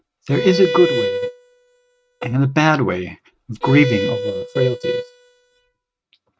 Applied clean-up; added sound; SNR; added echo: neural mask model RNNoise.